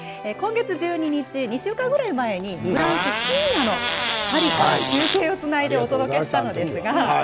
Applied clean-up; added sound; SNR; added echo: none; Fart; 2 dB; none.